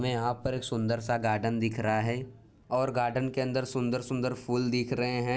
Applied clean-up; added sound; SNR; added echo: none; none; none; none.